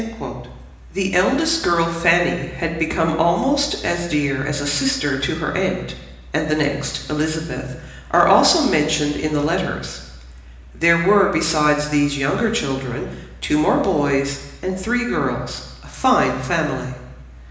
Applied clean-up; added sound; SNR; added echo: none; none; none; reverberation time 1.0 s.